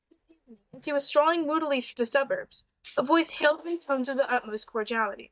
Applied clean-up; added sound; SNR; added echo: neural mask model DeepFilterNet 3.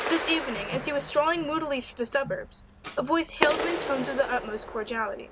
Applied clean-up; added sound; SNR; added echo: none; Tambourine + Clapping; 5 dB; none.